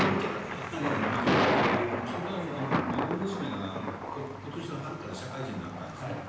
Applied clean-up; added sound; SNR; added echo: none; Thunder; -4 dB; reverberation time 0.9 s.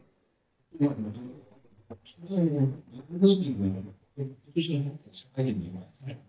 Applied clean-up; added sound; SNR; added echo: neural mask model DeepFilterNet 3.